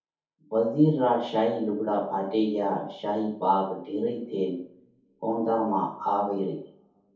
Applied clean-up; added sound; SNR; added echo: none; none; none; reverberation time 0.6 s.